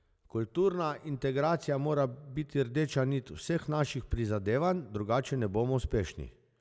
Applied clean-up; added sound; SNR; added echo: none; none; none; none.